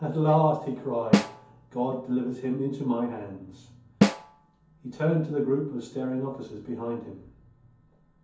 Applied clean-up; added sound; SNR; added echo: none; Snare drum; -1 dB; reverberation time 0.6 s.